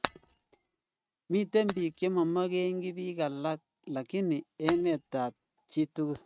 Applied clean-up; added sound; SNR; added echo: neural mask model RNNoise.